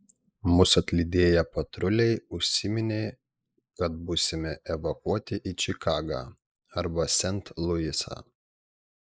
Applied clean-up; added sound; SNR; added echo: neural mask model Resemble Enhance denoiser.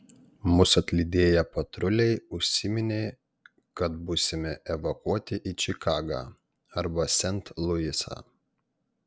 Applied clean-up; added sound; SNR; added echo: none; none; none; none.